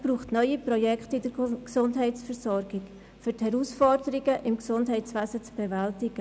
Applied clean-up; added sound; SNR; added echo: none; none; none; none.